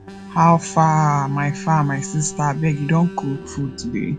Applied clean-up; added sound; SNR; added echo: none; Alarm; 14 dB; none.